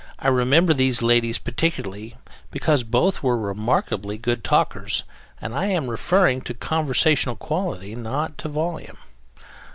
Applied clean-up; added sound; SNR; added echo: none; none; none; none.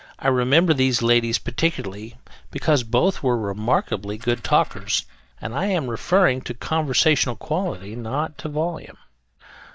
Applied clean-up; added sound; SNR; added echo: neural mask model DeepFilterNet 3.